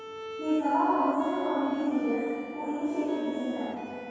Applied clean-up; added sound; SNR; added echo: none; Bowed string instrument; 14 dB; reverberation time 2.2 s.